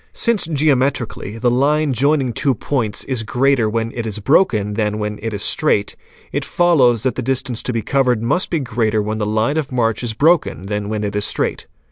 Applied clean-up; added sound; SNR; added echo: none; none; none; none.